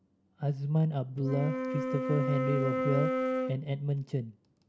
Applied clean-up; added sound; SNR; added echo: none; Wind instrument, woodwind instrument; 1 dB; none.